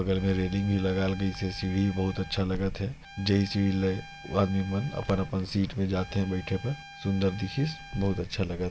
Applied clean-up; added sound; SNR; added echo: none; Trumpet; 19 dB; none.